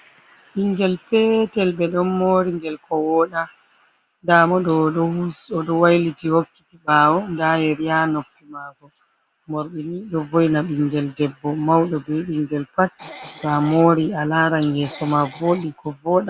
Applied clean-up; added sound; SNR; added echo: none; Cough; 18 dB; none.